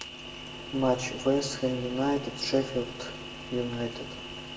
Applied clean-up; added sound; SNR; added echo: none; Cricket; 13 dB; reverberation time 0.7 s.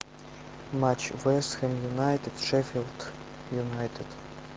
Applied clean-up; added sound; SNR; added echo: none; none; none; none.